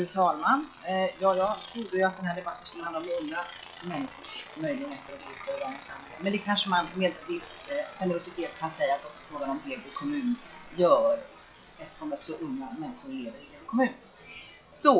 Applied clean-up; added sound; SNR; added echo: classical method WPE with log-MMSE.